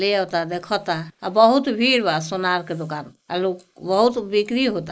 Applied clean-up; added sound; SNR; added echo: neural mask model Resemble Enhance denoiser.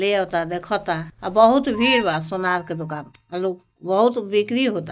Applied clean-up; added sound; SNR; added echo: neural mask model DeepFilterNet 3.